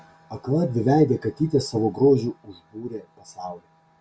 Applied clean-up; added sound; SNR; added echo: none; none; none; none.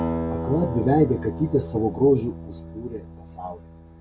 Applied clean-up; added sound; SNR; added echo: none; Acoustic guitar; 7 dB; none.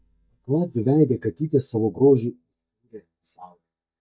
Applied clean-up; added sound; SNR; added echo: neural mask model DeepFilterNet 3.